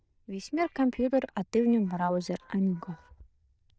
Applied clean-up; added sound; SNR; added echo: neural diffusion model UNIVERSE++.